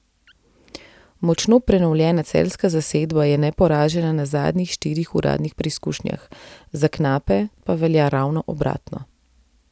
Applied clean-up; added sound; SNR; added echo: none; none; none; none.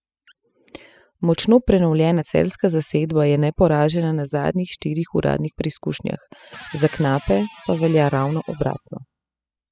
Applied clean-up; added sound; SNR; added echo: classical method spectral subtraction.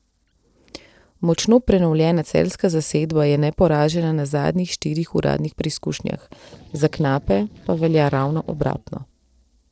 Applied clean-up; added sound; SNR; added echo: neural separator model SepFormer DNS4.